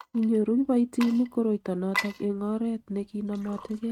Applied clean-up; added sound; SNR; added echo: neural mask model RNNoise.